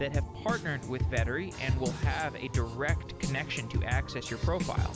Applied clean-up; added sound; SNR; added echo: none; Drum kit; -2 dB; none.